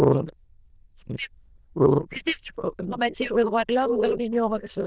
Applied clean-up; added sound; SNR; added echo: neural diffusion model UNIVERSE++.